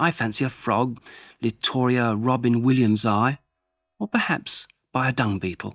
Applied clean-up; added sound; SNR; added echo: neural mask model DeepFilterNet 3.